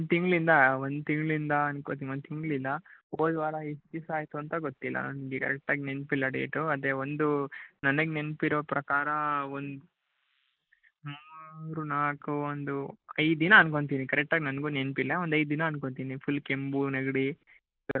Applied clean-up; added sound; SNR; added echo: neural mask model Resemble Enhance denoiser.